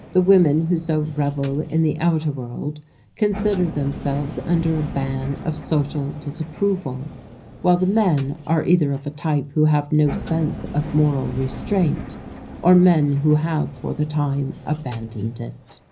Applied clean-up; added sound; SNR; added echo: none; Engine; 14 dB; reverberation time 0.5 s.